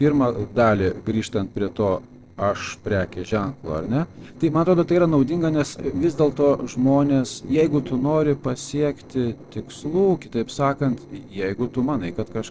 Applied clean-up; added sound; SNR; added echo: neural separator model SepFormer DNS4.